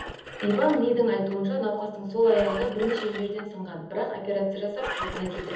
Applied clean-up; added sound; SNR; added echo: none; Engine; 12 dB; reverberation time 1.3 s.